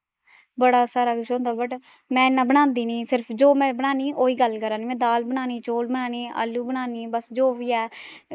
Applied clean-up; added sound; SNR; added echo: neural mask model Resemble Enhance denoiser.